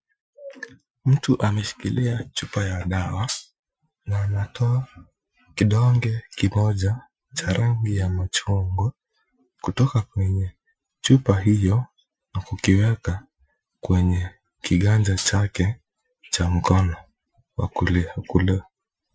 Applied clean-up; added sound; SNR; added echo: classical method Wiener filter.